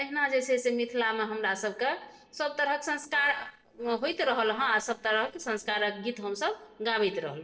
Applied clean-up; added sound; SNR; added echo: neural separator model SepFormer DNS4.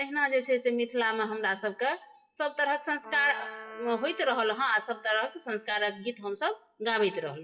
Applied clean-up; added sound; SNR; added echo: classical method WPE with log-MMSE.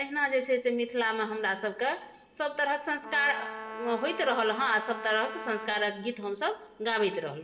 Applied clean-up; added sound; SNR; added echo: none; Brass instrument; 11 dB; reverberation time 0.2 s.